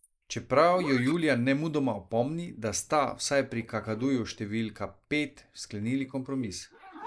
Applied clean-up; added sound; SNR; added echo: neural mask model Resemble Enhance denoiser.